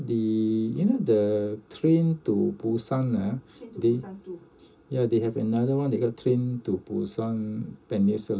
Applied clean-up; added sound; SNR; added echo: none; none; none; reverberation time 0.2 s.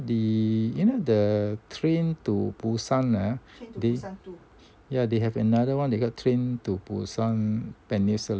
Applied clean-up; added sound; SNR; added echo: none; none; none; none.